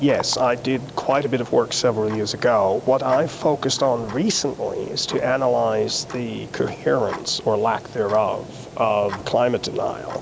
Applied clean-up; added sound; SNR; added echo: none; Tick-tock; 18 dB; none.